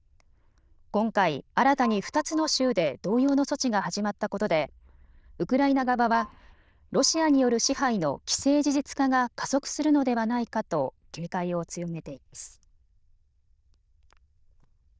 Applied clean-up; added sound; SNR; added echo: neural diffusion model UNIVERSE++.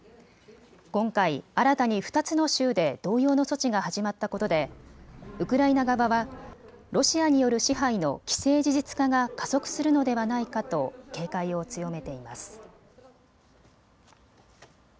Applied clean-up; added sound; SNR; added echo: none; none; none; none.